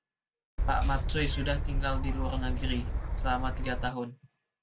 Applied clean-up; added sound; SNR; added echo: none; Gull, seagull / Wind; -5 dB; none.